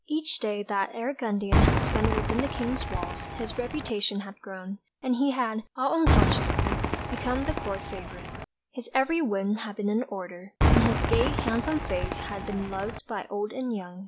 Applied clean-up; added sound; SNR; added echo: none; Cheering / Fireworks; -1 dB; none.